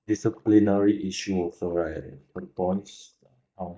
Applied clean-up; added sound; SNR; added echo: neural mask model DeepFilterNet 3.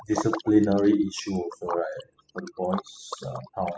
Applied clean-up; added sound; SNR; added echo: classical method spectral subtraction.